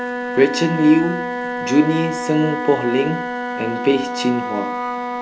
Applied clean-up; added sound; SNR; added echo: none; Wind instrument, woodwind instrument; 5 dB; none.